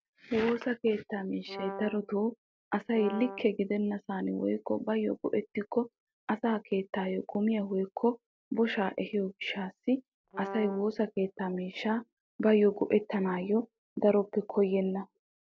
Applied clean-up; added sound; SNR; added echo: none; Brass instrument; 11 dB; none.